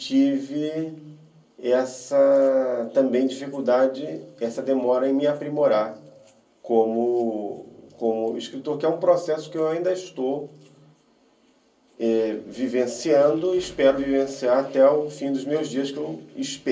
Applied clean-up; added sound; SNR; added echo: none; none; none; reverberation time 0.3 s.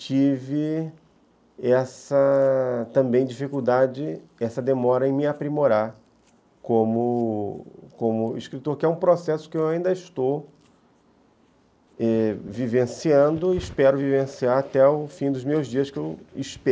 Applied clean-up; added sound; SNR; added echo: none; none; none; none.